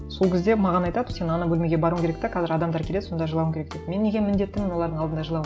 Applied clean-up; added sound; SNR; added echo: none; none; none; none.